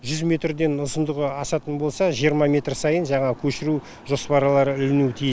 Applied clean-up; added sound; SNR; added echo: none; none; none; none.